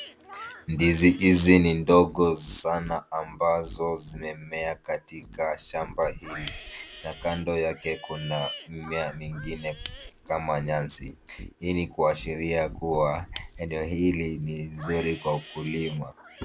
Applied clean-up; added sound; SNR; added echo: none; Livestock, farm animals, working animals + Shatter / Crushing; 16 dB; none.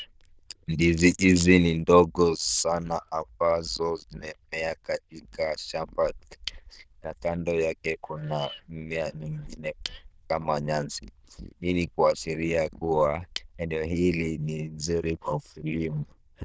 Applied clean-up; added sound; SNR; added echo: neural diffusion model UNIVERSE++.